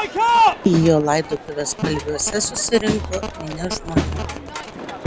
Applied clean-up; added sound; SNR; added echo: none; Crowd; 0 dB; none.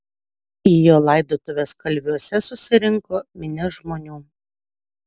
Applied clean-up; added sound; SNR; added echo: none; none; none; none.